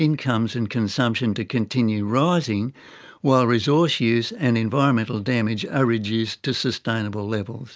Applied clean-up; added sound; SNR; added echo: none; none; none; none.